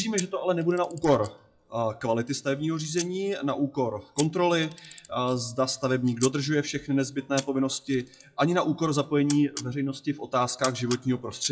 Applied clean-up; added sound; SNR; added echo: classical method WPE with log-MMSE.